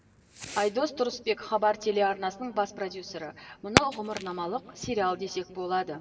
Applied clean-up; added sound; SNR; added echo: none; Fireworks; 6 dB; reverberation time 2.2 s.